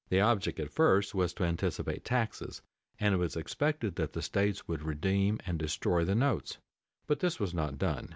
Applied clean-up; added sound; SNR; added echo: none; none; none; none.